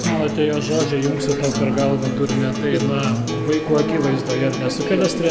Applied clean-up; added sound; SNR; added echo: none; Acoustic guitar; 4 dB; none.